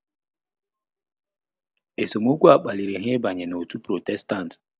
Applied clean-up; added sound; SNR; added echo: none; none; none; none.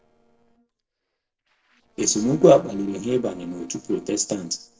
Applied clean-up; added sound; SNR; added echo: neural separator model SepFormer DNS4.